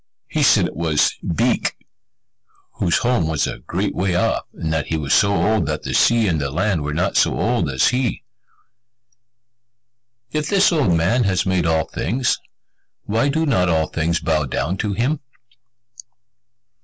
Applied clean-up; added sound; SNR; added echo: none; none; none; none.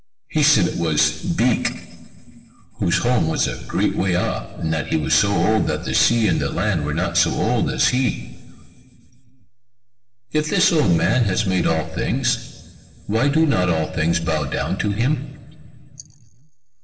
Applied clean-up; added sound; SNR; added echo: none; none; none; reverberation time 2.9 s.